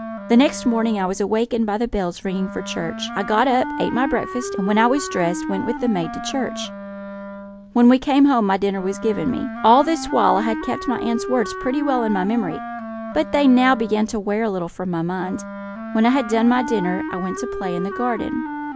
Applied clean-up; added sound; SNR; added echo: none; Wind instrument, woodwind instrument; 10 dB; none.